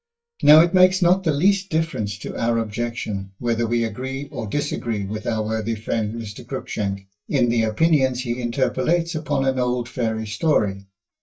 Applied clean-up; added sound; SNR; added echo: neural mask model DeepFilterNet 3.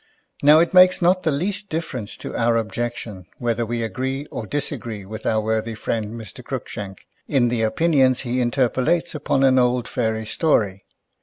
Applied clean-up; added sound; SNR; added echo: none; none; none; none.